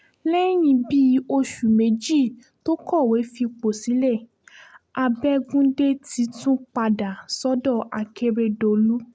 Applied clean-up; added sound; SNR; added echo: none; none; none; none.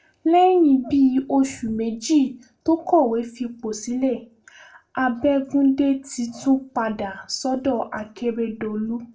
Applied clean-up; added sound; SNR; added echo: none; none; none; reverberation time 0.2 s.